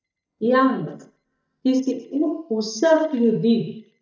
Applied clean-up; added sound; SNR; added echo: neural mask model DeepFilterNet 3.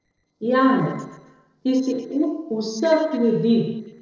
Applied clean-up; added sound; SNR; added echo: neural separator model SepFormer DNS4.